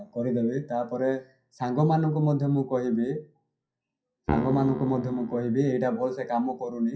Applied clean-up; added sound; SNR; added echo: classical method WPE with log-MMSE.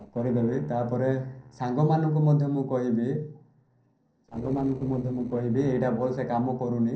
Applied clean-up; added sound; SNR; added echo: neural separator model SepFormer DNS4.